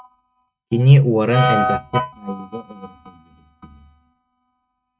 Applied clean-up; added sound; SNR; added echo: neural mask model RNNoise.